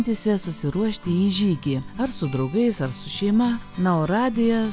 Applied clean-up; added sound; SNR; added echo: none; none; none; none.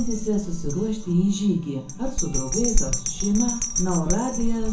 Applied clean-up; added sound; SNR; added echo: none; Bell; 1 dB; reverberation time 0.5 s.